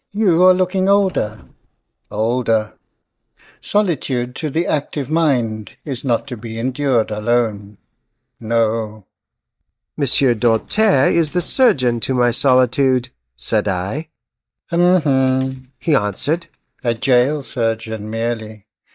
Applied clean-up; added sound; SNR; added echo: neural mask model DeepFilterNet 3.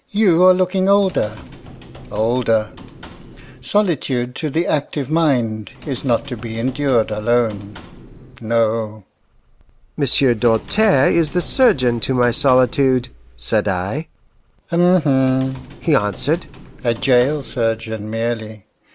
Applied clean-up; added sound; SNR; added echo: none; Typing + Bird; 20 dB; none.